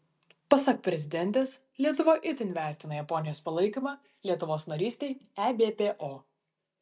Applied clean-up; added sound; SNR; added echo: none; none; none; none.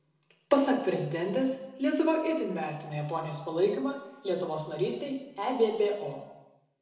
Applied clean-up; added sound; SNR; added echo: none; none; none; reverberation time 0.9 s.